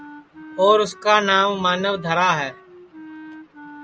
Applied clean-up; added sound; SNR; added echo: none; Wind instrument, woodwind instrument; 19 dB; none.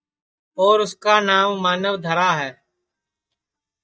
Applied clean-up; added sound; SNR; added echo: neural mask model DeepFilterNet 3.